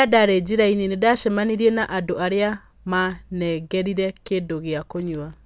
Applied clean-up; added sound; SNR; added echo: none; none; none; none.